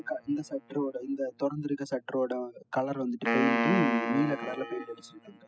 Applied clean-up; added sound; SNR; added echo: classical method spectral subtraction.